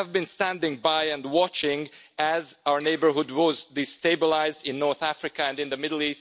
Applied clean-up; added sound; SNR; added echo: none; none; none; none.